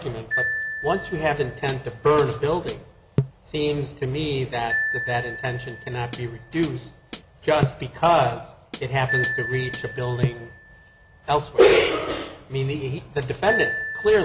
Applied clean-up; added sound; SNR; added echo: none; Hi-hat + Marimba, xylophone; 7 dB; none.